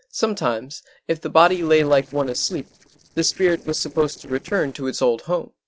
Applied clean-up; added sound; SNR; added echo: neural separator model SepFormer DNS4.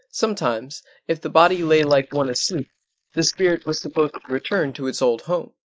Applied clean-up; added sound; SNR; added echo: neural mask model Resemble Enhance denoiser.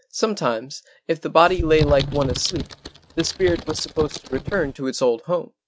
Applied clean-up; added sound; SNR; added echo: neural mask model RNNoise.